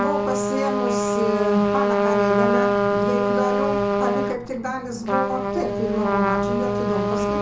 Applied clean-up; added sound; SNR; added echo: none; Trumpet; -4 dB; reverberation time 0.6 s.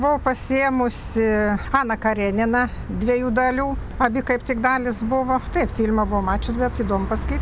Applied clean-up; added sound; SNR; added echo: none; none; none; none.